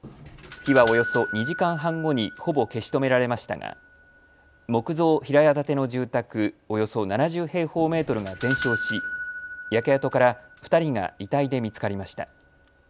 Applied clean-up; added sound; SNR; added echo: none; Doorbell; 2 dB; none.